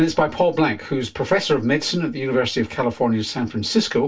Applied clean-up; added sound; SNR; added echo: none; none; none; reverberation time 0.1 s.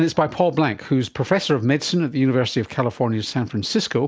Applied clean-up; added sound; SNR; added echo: none; none; none; none.